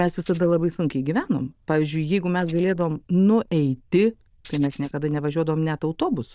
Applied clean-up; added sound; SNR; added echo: neural diffusion model UNIVERSE++.